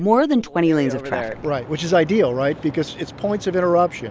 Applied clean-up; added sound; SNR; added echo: none; none; none; none.